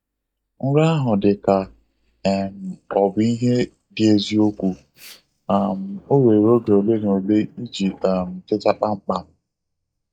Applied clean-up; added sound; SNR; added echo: neural mask model DeepFilterNet 3.